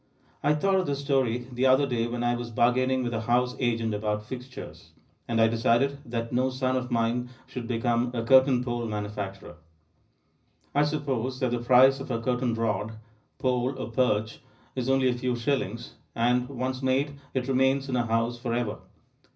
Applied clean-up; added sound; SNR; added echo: none; none; none; reverberation time 0.4 s.